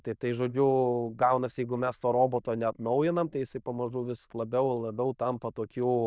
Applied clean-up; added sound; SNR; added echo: neural diffusion model UNIVERSE++.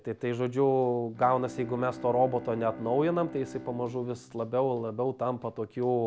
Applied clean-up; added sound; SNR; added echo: none; Bowed string instrument; 17 dB; none.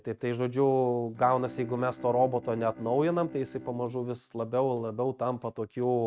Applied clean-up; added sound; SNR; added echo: neural mask model RNNoise.